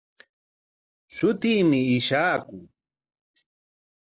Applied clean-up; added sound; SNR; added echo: none; none; none; none.